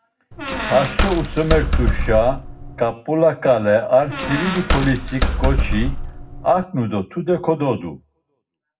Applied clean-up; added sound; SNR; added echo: none; Squeak; 1 dB; reverberation time 0.3 s.